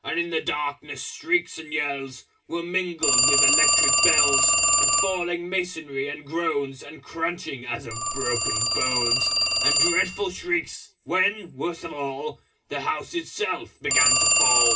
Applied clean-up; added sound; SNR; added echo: none; Telephone; -4 dB; reverberation time 0.4 s.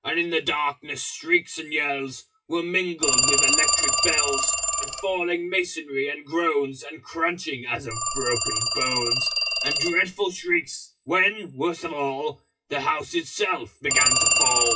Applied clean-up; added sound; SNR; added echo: classical method WPE with log-MMSE.